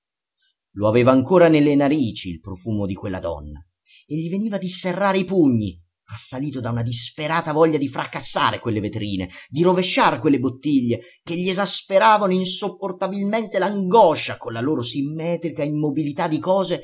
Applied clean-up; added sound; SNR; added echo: none; none; none; none.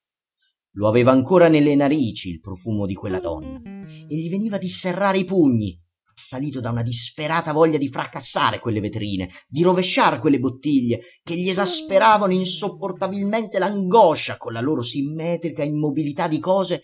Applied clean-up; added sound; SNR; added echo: neural mask model RNNoise.